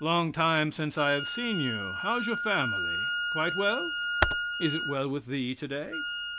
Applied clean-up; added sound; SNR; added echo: none; Computer keyboard + Wind instrument, woodwind instrument; 2 dB; none.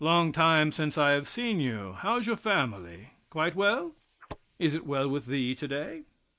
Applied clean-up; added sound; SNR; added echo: neural mask model Resemble Enhance denoiser.